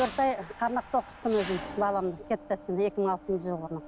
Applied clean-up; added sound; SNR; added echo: none; Mechanisms; 14 dB; none.